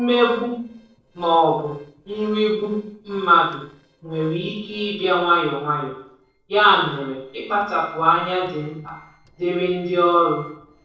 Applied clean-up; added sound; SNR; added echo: neural separator model SepFormer DNS4.